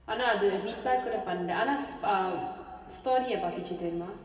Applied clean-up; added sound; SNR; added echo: none; none; none; reverberation time 2.4 s.